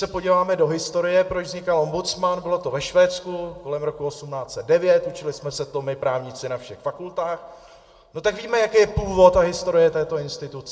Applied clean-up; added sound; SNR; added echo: none; none; none; reverberation time 0.9 s.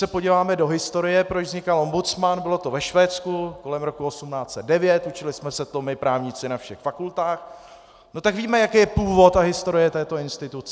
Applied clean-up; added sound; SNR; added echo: none; none; none; none.